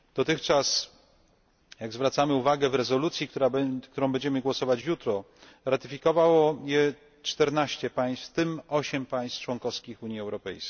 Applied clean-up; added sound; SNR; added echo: none; none; none; none.